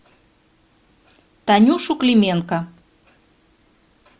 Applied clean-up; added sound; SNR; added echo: none; none; none; none.